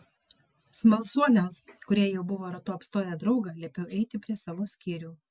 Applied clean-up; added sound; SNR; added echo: none; none; none; none.